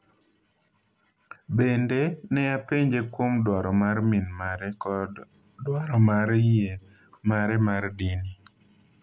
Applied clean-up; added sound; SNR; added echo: none; none; none; none.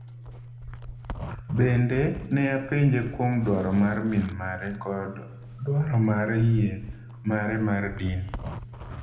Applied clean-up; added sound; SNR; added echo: none; Zipper (clothing); 13 dB; reverberation time 0.7 s.